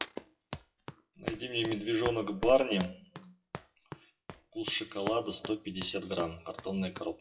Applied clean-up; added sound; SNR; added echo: classical method WPE with log-MMSE.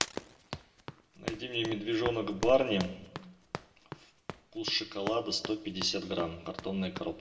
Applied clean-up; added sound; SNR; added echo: none; Run; 10 dB; reverberation time 0.7 s.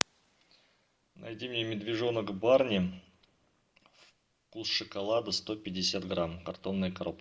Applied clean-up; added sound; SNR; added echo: none; none; none; none.